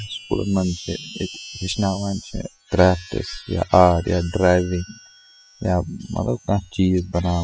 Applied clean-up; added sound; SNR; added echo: classical method spectral subtraction.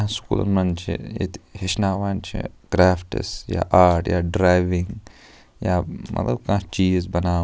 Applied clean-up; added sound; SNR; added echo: none; none; none; none.